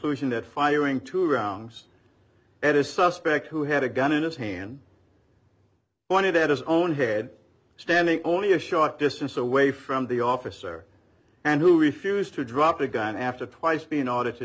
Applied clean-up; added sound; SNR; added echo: none; none; none; none.